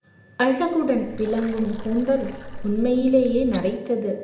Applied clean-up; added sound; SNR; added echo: none; Water; 13 dB; reverberation time 0.8 s.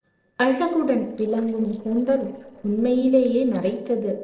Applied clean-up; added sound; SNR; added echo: neural separator model SepFormer DNS4.